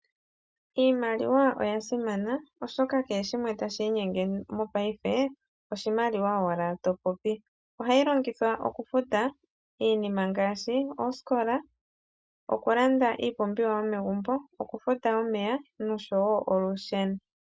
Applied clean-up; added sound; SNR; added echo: none; none; none; none.